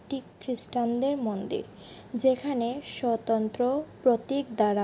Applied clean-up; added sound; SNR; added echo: none; none; none; none.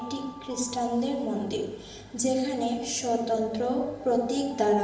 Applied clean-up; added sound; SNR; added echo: none; Alarm; 18 dB; reverberation time 0.8 s.